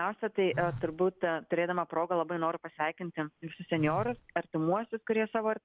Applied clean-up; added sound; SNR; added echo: none; Telephone; 14 dB; none.